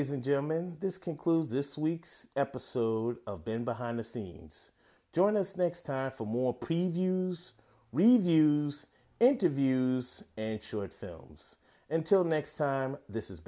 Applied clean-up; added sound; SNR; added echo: none; none; none; none.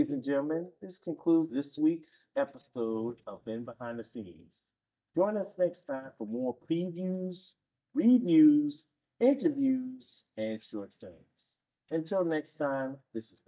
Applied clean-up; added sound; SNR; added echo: neural mask model DeepFilterNet 3.